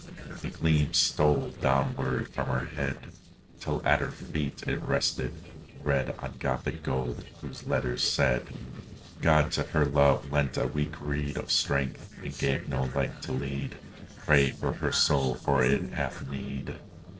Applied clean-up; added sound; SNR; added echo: neural separator model SepFormer DNS4.